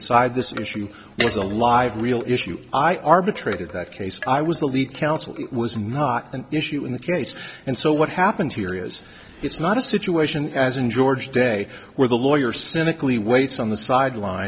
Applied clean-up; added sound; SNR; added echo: none; Wind chime; 19 dB; none.